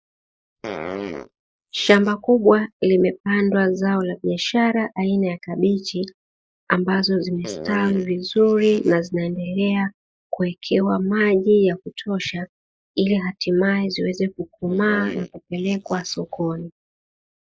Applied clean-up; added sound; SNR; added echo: neural mask model Resemble Enhance denoiser.